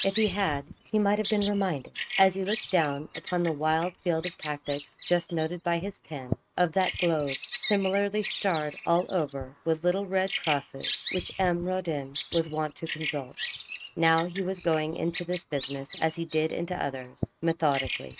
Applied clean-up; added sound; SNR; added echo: neural mask model RNNoise.